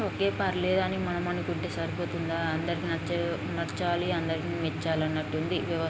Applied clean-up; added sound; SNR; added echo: none; none; none; none.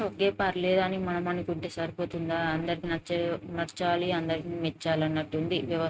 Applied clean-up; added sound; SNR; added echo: neural mask model RNNoise.